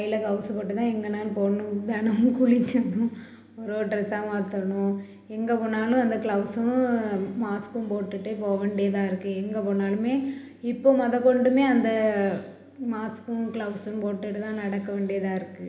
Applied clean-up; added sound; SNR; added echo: none; none; none; reverberation time 1.1 s.